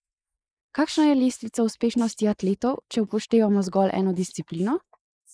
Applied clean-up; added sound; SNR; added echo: neural mask model Resemble Enhance denoiser.